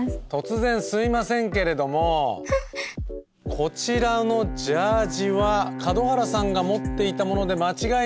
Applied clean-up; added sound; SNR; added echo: none; Gasp + Bowed string instrument; 11 dB; none.